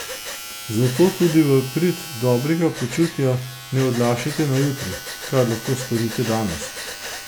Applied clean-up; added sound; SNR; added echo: none; Domestic sounds, home sounds + Breathing; 11 dB; none.